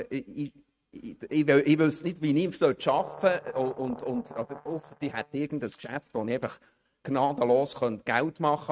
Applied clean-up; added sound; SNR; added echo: neural mask model RNNoise.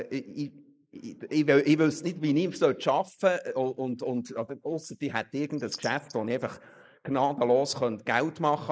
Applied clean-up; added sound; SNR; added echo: neural mask model Resemble Enhance denoiser.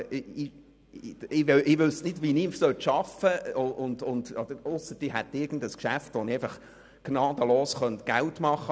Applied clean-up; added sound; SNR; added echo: none; none; none; none.